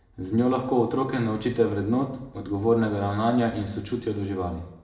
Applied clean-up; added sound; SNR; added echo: none; none; none; reverberation time 0.7 s.